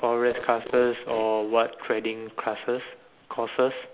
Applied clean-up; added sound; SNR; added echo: none; none; none; none.